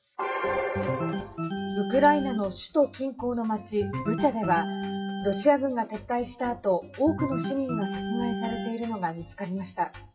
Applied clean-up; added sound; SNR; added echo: classical method WPE with log-MMSE.